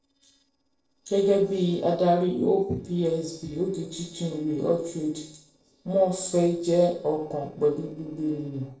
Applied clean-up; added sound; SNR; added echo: neural separator model SepFormer DNS4.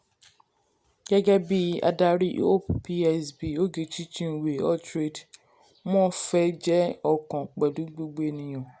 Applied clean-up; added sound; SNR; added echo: none; none; none; none.